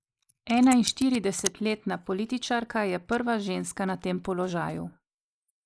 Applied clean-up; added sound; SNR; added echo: neural mask model Resemble Enhance denoiser.